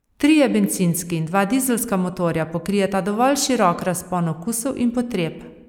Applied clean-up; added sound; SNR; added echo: neural mask model Resemble Enhance denoiser.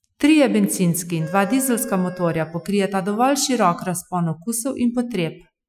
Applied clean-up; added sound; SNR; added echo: classical method Wiener filter.